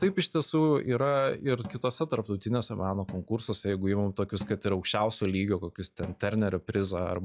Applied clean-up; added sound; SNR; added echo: classical method log-MMSE.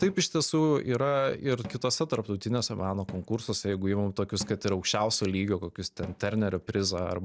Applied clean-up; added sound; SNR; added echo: none; Cupboard open or close / Drawer open or close; 19 dB; none.